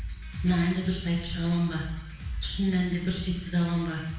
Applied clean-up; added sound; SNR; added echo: none; none; none; reverberation time 0.9 s.